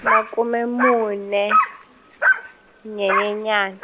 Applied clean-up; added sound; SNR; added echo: none; Dog; 0 dB; none.